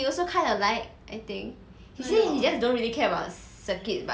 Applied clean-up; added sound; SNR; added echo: none; none; none; none.